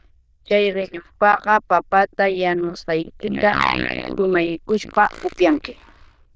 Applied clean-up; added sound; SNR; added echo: neural diffusion model UNIVERSE++.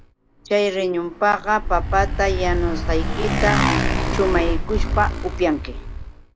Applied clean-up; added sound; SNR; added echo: none; Motorcycle; 0 dB; none.